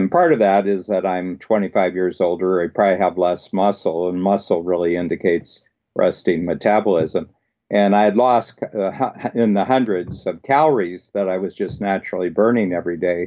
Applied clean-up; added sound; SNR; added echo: none; none; none; none.